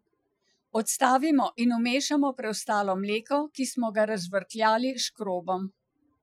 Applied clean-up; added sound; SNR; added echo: classical method Wiener filter.